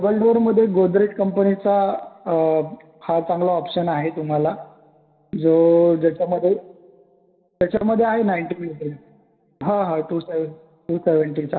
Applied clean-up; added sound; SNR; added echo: none; none; none; reverberation time 1.2 s.